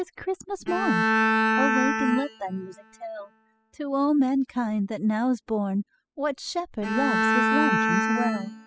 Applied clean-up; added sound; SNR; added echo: classical method spectral subtraction.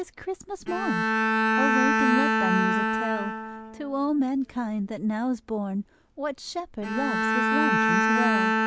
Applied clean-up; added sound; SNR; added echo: none; Bowed string instrument; -3 dB; none.